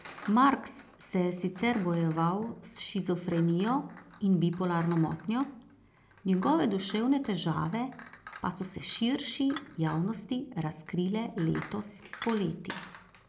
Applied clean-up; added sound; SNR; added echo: none; Dishes, pots, and pans / Chink, clink + Chink, clink; 12 dB; none.